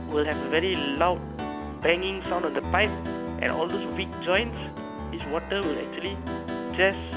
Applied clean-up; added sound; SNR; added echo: none; Piano; 5 dB; none.